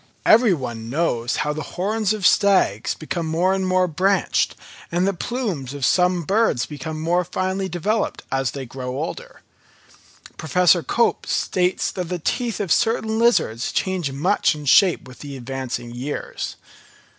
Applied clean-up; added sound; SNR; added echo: none; none; none; none.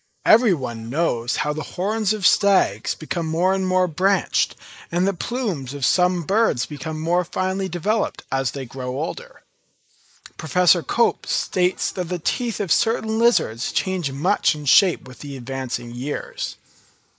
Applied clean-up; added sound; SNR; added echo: neural mask model Resemble Enhance denoiser.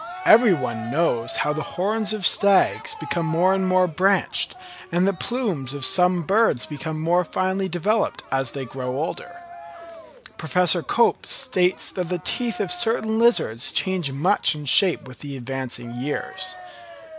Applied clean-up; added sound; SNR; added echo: none; Cheering; 17 dB; none.